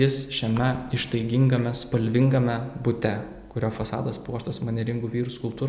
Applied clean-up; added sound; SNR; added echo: none; none; none; none.